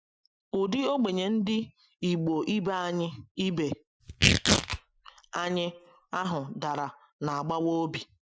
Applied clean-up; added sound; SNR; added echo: classical method Wiener filter.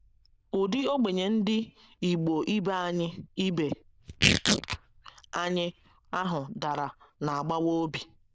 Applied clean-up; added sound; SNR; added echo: neural diffusion model UNIVERSE++.